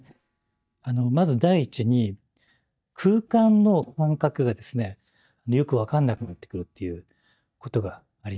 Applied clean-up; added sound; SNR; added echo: neural mask model DeepFilterNet 3.